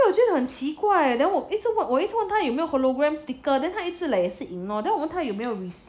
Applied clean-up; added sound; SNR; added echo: none; none; none; none.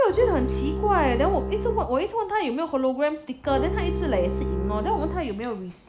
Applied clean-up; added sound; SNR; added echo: none; Bowed string instrument; 3 dB; none.